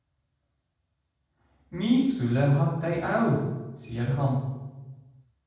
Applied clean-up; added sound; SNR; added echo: none; none; none; reverberation time 1.2 s.